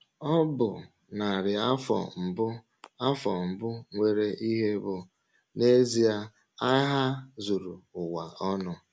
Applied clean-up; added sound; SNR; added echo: none; none; none; none.